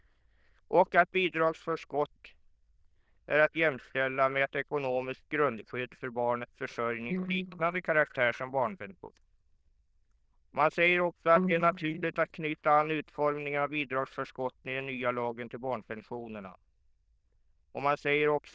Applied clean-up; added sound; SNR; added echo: neural diffusion model UNIVERSE++.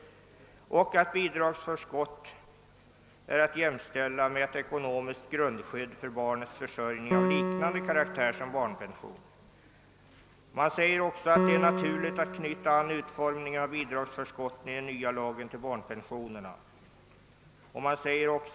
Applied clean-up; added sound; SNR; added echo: none; Piano; 3 dB; none.